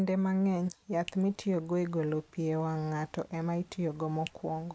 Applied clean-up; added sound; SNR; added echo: none; Finger snapping; 20 dB; none.